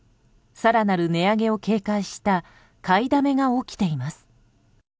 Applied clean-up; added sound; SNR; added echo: none; none; none; none.